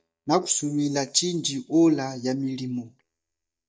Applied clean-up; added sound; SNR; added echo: neural mask model DeepFilterNet 3.